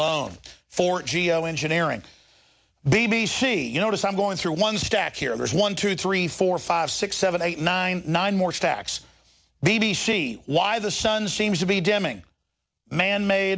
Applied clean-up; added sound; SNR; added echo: none; none; none; none.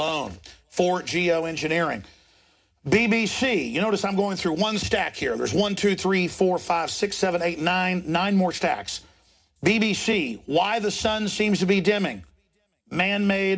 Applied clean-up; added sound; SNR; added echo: none; none; none; reverberation time 0.3 s.